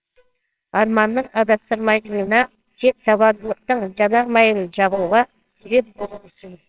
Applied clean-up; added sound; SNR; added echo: neural separator model SepFormer WHAMR!.